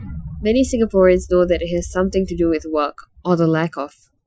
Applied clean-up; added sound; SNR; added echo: classical method Wiener filter.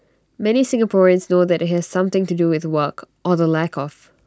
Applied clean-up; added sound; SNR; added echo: none; none; none; none.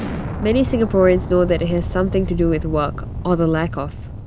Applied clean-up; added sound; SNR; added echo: none; Explosion; 7 dB; none.